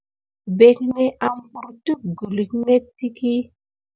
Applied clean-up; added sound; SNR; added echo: none; none; none; none.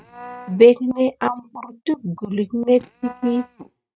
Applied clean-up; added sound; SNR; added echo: neural mask model RNNoise.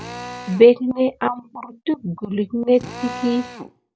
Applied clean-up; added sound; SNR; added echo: none; Drill; 16 dB; none.